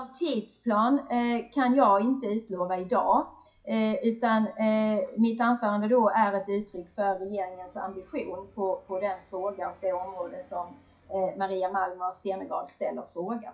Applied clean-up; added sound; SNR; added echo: classical method WPE with log-MMSE.